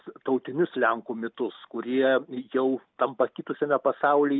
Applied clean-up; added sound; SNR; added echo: none; none; none; none.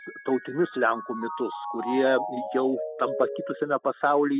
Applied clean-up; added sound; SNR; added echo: classical method spectral subtraction.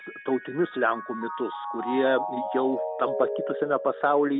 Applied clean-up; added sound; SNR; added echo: none; Mallet percussion; 7 dB; none.